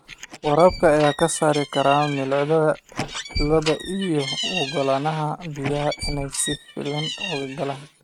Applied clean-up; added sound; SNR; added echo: neural mask model RNNoise.